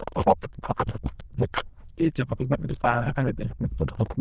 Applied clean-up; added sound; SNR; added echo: neural diffusion model UNIVERSE++.